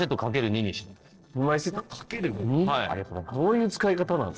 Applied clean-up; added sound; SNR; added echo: neural separator model SepFormer DNS4.